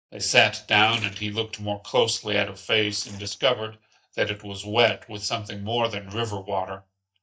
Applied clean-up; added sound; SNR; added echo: neural mask model DeepFilterNet 3.